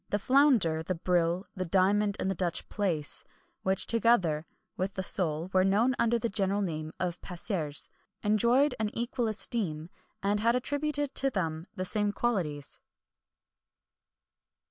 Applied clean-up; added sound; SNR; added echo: none; none; none; none.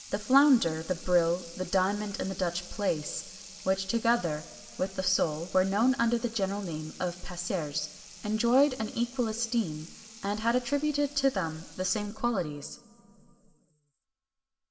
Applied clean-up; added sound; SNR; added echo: none; Sink (filling or washing) / Water tap, faucet; 18 dB; reverberation time 2.8 s.